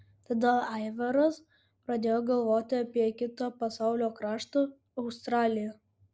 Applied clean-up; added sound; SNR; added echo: none; none; none; none.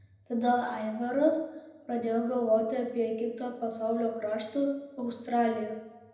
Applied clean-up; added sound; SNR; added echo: none; none; none; reverberation time 0.8 s.